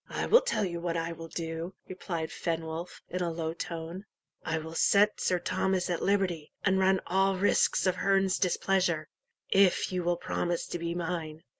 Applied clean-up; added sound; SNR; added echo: none; none; none; none.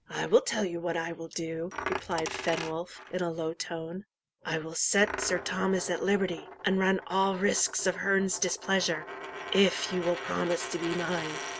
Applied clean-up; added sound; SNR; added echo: none; Coin (dropping); 11 dB; none.